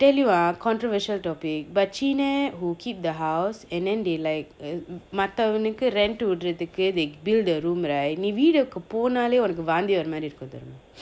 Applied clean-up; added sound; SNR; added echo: none; none; none; none.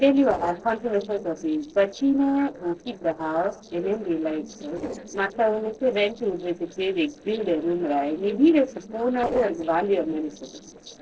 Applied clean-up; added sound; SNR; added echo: neural separator model SepFormer DNS4.